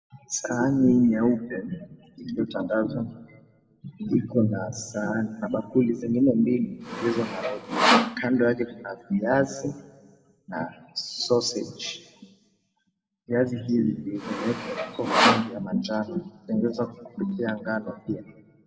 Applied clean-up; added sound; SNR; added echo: none; Sawing; -1 dB; reverberation time 1.0 s.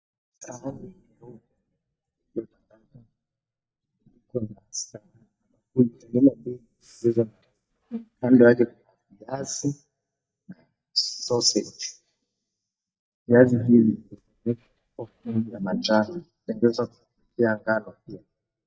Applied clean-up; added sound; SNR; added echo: neural mask model DeepFilterNet 3.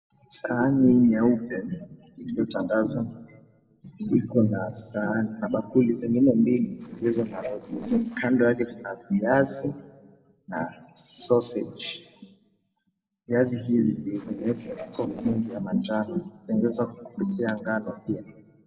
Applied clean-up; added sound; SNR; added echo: neural separator model SepFormer DNS4.